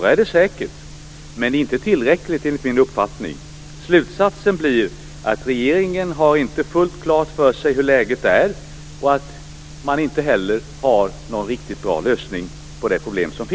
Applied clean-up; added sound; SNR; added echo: none; none; none; none.